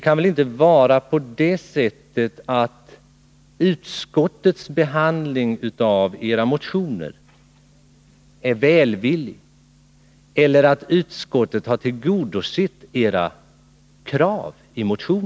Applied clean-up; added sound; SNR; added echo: none; none; none; none.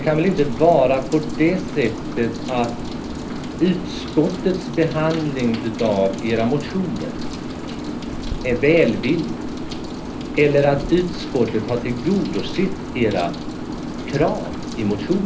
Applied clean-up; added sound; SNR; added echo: none; Rain; 7 dB; reverberation time 0.3 s.